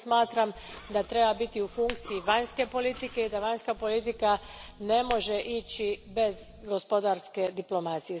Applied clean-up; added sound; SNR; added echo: none; Hands; 18 dB; none.